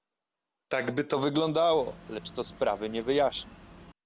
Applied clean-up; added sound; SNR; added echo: none; Boat, Water vehicle; 19 dB; none.